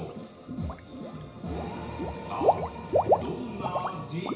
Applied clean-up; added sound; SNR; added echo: none; Water / Liquid; -5 dB; reverberation time 0.6 s.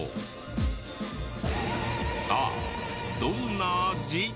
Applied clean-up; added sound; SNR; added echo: none; none; none; none.